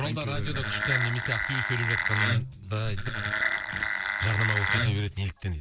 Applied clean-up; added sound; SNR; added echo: none; Wood; -2 dB; none.